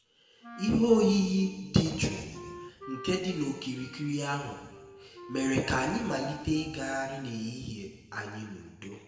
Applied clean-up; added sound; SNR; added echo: none; Wind instrument, woodwind instrument; 17 dB; reverberation time 1.3 s.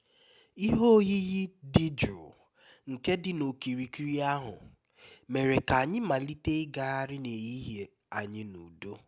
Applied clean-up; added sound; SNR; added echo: none; none; none; none.